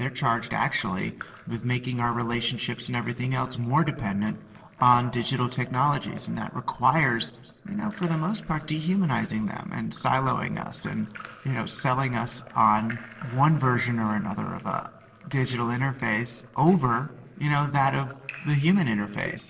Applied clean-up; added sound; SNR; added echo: neural separator model SepFormer DNS4.